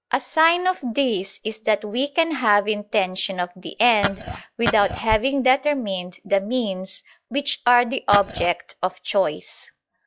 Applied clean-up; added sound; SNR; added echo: classical method log-MMSE.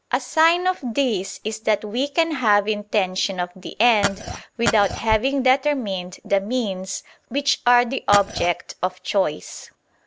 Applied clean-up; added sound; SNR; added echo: none; Glass; 4 dB; none.